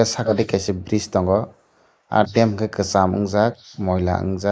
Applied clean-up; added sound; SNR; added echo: neural mask model Resemble Enhance denoiser.